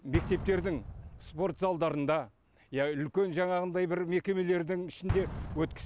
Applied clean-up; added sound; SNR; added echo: none; Explosion; 10 dB; none.